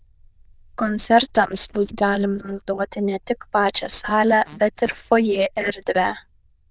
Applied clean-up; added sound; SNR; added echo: neural diffusion model UNIVERSE++.